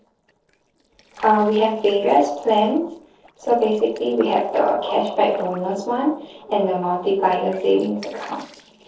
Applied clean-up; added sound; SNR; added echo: neural separator model SepFormer DNS4.